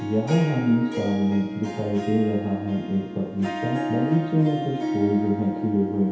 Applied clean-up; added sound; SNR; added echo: none; Harp; 6 dB; reverberation time 0.8 s.